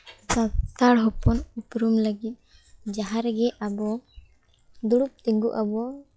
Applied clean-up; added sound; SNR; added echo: classical method log-MMSE.